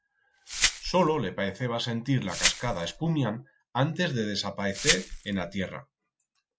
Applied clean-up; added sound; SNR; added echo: none; Glass; 2 dB; none.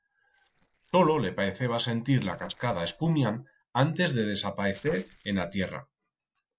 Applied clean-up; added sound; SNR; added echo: neural separator model SepFormer DNS4.